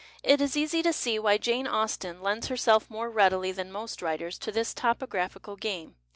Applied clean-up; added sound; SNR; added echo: none; none; none; none.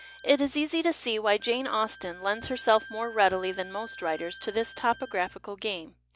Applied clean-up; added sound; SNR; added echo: none; Wind instrument, woodwind instrument; 19 dB; none.